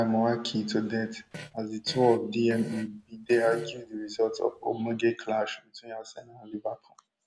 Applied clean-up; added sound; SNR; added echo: none; Fart; 16 dB; none.